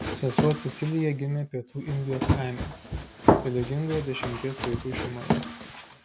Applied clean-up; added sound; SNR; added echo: none; Run; -1 dB; none.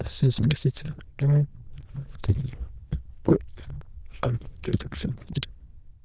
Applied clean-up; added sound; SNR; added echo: neural diffusion model UNIVERSE++.